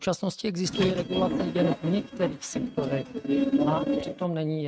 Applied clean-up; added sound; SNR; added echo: neural mask model RNNoise.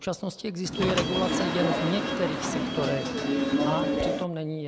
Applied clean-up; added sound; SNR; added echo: none; Subway, metro, underground / Sliding door; -3 dB; none.